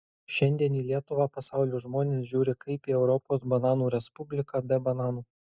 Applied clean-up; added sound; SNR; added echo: neural mask model Resemble Enhance denoiser.